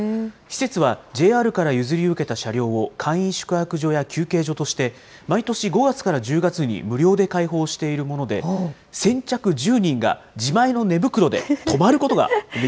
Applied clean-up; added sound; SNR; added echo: none; none; none; none.